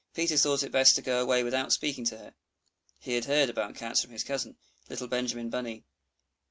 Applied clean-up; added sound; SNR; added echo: none; none; none; none.